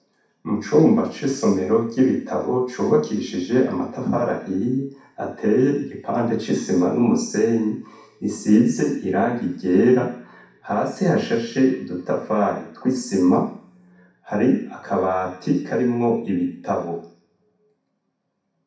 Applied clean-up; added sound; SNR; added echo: none; none; none; reverberation time 0.6 s.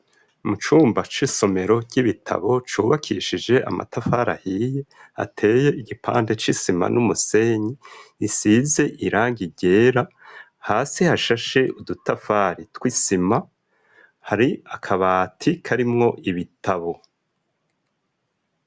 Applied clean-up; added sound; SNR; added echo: none; none; none; none.